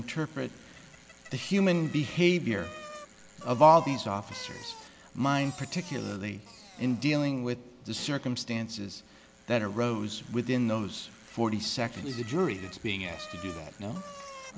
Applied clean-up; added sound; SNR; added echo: none; Bicycle; 19 dB; none.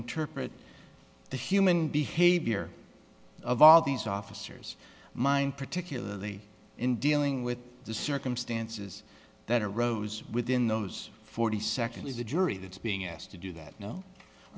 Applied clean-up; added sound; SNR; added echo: none; none; none; none.